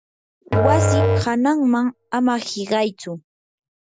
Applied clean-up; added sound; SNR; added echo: none; Musical instrument; 0 dB; none.